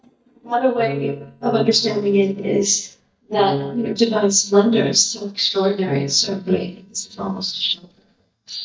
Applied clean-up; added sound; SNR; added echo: neural mask model DeepFilterNet 3.